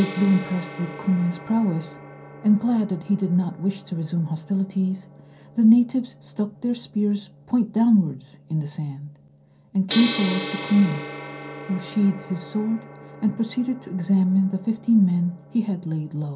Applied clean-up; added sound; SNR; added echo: none; Gong; 15 dB; reverberation time 0.3 s.